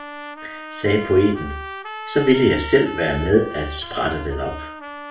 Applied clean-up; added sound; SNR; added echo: none; Trumpet; 13 dB; reverberation time 0.4 s.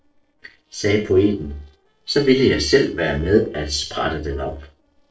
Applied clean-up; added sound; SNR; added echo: neural separator model SepFormer DNS4.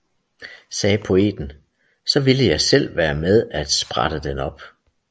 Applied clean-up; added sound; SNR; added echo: none; none; none; none.